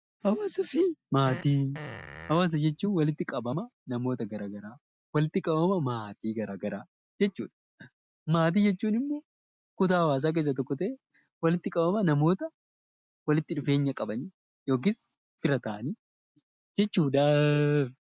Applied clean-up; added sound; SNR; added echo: none; Fart; 15 dB; none.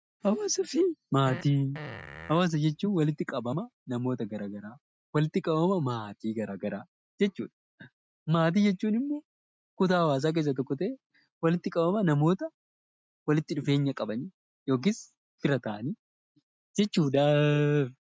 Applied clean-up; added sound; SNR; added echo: neural mask model RNNoise.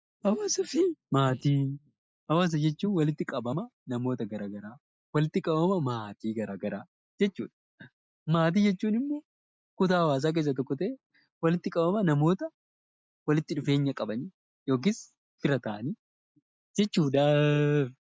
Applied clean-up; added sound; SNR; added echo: neural mask model Resemble Enhance denoiser.